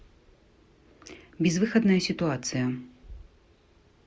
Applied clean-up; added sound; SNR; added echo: none; none; none; none.